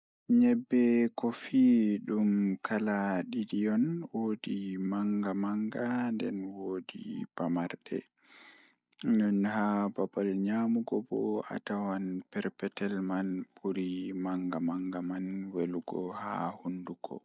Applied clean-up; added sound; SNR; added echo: none; none; none; none.